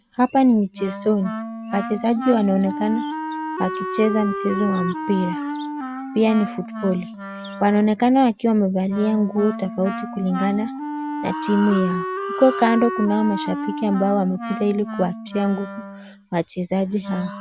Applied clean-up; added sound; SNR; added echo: none; Wind instrument, woodwind instrument; 8 dB; none.